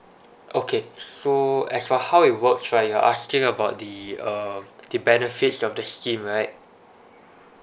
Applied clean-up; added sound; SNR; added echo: none; none; none; none.